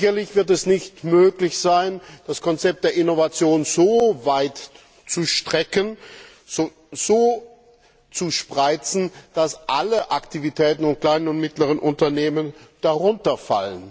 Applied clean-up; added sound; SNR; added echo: none; none; none; none.